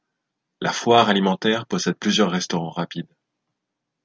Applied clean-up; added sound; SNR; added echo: none; none; none; none.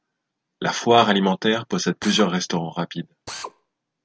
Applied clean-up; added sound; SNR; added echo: none; Drill; 15 dB; none.